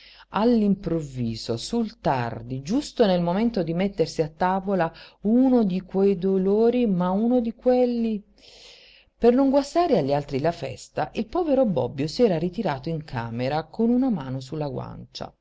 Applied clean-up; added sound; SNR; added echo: none; none; none; none.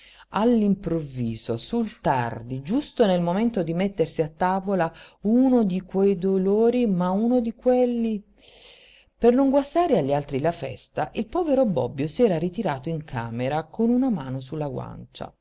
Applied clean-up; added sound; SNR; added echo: neural mask model Resemble Enhance denoiser.